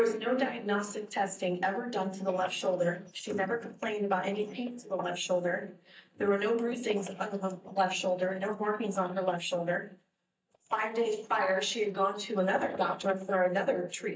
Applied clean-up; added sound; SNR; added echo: neural mask model DeepFilterNet 3.